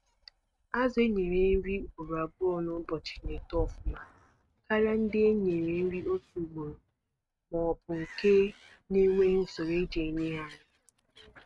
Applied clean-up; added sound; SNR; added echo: neural mask model RNNoise.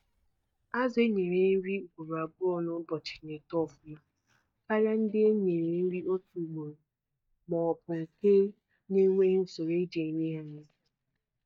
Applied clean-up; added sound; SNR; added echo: neural mask model DeepFilterNet 3.